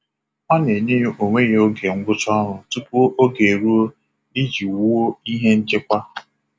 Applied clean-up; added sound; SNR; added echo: none; none; none; none.